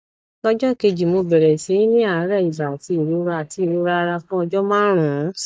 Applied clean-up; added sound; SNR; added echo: neural mask model DeepFilterNet 3.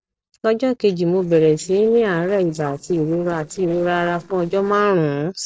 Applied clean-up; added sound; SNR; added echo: neural separator model SepFormer DNS4.